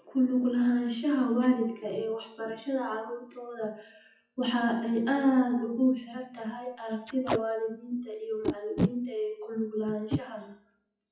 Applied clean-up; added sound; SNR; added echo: classical method WPE with log-MMSE.